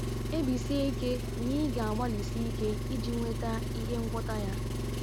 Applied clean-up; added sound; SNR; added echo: none; Engine; -1 dB; none.